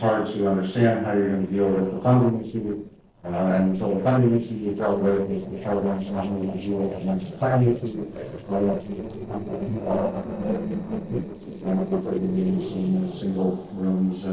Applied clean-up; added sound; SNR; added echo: neural separator model SepFormer DNS4.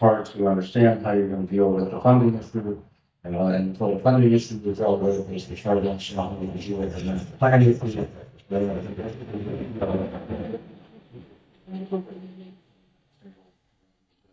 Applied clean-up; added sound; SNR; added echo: neural mask model DeepFilterNet 3.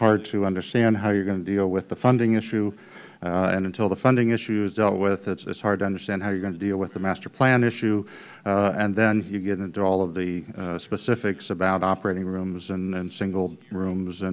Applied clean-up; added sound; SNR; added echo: none; none; none; none.